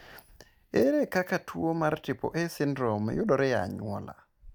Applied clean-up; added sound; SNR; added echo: neural mask model DeepFilterNet 3.